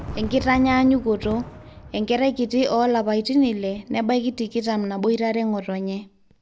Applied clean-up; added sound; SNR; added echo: none; Fireworks; 17 dB; none.